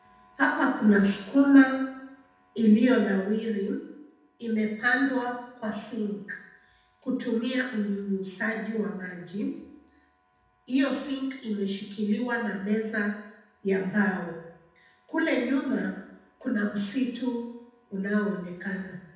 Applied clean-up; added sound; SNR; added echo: none; none; none; reverberation time 0.9 s.